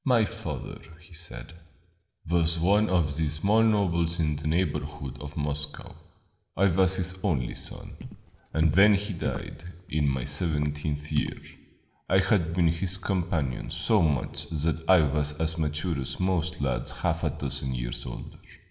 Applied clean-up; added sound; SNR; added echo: none; Walk, footsteps; 12 dB; reverberation time 1.1 s.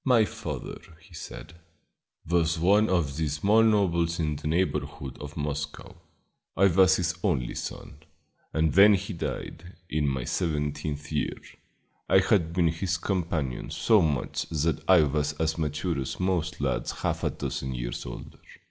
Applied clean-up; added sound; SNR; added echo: none; none; none; none.